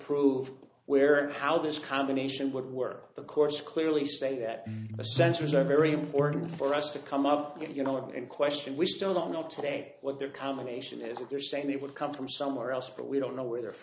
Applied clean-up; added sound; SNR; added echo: none; Electric guitar; 4 dB; none.